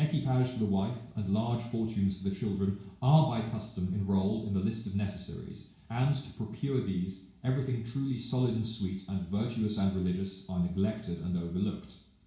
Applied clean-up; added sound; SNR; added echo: none; none; none; reverberation time 0.6 s.